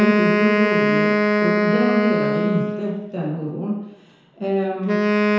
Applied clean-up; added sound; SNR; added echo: none; Wind instrument, woodwind instrument; -4 dB; reverberation time 0.9 s.